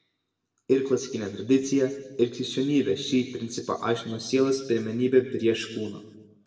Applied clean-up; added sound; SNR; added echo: none; none; none; reverberation time 1.1 s.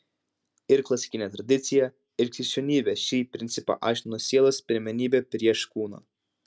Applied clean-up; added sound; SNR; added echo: none; none; none; none.